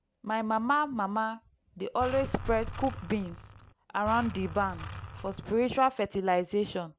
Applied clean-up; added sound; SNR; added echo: none; Bird + Engine; 10 dB; none.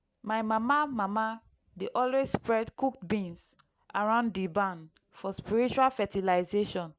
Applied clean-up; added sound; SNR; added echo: none; none; none; none.